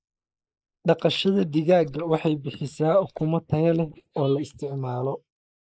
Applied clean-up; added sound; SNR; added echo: neural mask model Resemble Enhance denoiser.